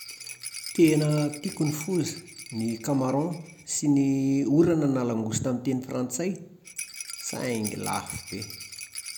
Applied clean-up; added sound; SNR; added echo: none; Rattle; 15 dB; none.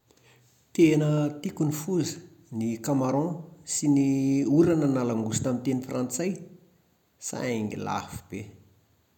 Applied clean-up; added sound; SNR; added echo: none; none; none; none.